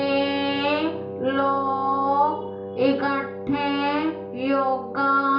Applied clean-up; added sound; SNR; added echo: none; Wind instrument, woodwind instrument; 10 dB; reverberation time 0.7 s.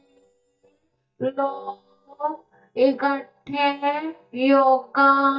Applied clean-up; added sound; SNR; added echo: neural mask model DeepFilterNet 3.